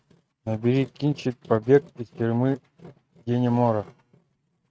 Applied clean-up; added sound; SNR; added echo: neural mask model RNNoise.